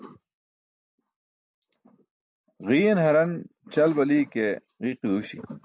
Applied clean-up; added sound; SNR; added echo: none; none; none; none.